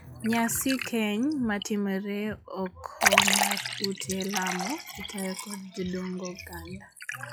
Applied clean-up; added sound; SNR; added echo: classical method log-MMSE.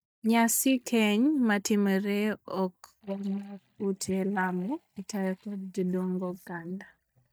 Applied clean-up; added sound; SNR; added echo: neural mask model DeepFilterNet 3.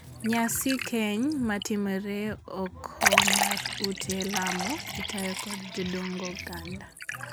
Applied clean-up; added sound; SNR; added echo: none; Liquid; 1 dB; none.